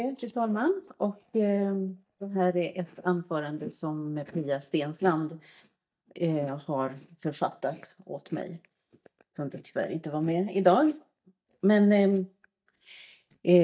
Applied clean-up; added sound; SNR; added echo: neural mask model DeepFilterNet 3.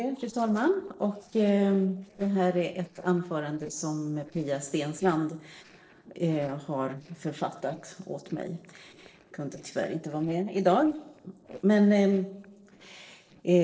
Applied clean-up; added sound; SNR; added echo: neural separator model SepFormer DNS4.